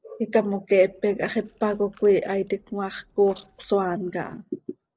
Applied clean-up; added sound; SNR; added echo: neural separator model SepFormer DNS4.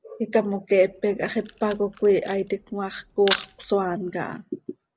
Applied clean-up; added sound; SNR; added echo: none; Camera; 9 dB; none.